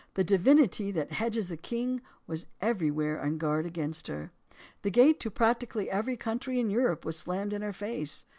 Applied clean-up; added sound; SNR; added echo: none; none; none; none.